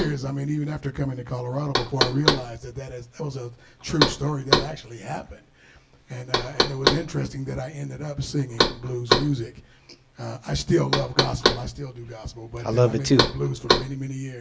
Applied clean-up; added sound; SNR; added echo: none; Knock; 0 dB; none.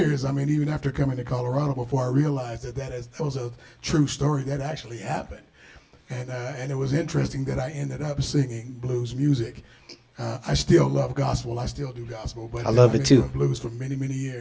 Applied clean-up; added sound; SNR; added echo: none; none; none; none.